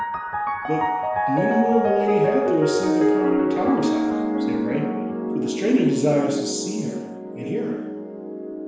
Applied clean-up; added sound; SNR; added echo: none; Piano; -2 dB; reverberation time 1.0 s.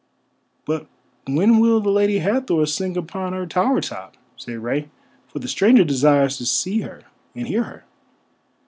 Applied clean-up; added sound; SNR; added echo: none; none; none; none.